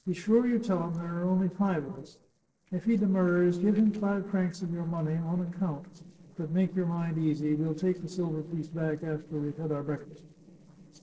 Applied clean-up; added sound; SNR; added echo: neural separator model SepFormer DNS4.